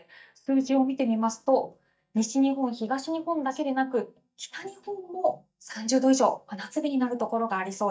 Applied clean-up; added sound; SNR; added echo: neural mask model DeepFilterNet 3.